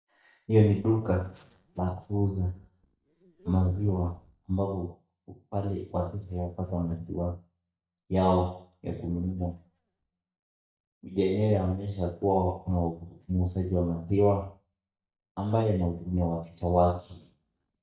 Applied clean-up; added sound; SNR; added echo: neural mask model DeepFilterNet 3.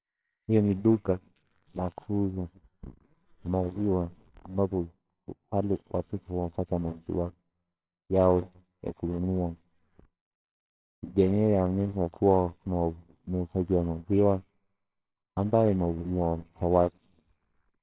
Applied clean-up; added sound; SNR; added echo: neural separator model SepFormer WHAMR!.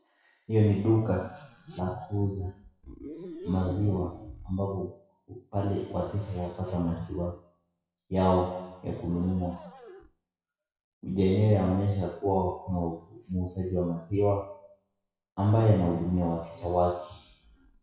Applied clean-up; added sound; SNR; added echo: classical method WPE with log-MMSE.